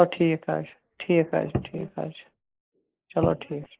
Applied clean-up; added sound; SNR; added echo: neural mask model Resemble Enhance denoiser.